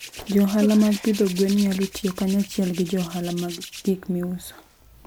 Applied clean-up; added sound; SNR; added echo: none; Hands; 15 dB; none.